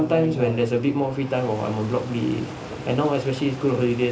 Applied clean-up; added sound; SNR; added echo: none; Stream; 15 dB; reverberation time 0.3 s.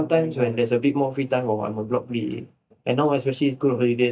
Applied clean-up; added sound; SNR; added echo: neural mask model DeepFilterNet 3.